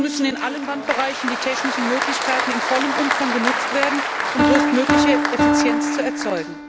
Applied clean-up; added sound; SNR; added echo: none; Piano + Applause; -3 dB; none.